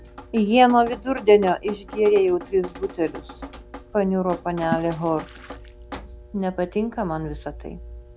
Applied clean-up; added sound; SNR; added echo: none; Water / Splash, splatter + Drip; 15 dB; none.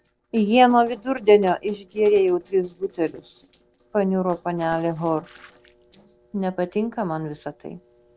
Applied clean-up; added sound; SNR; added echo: neural separator model SepFormer DNS4.